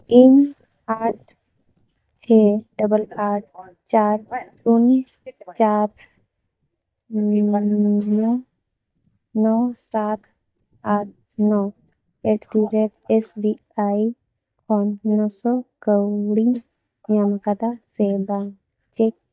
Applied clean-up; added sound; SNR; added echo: neural mask model DeepFilterNet 3.